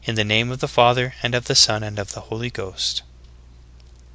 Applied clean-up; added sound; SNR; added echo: none; none; none; none.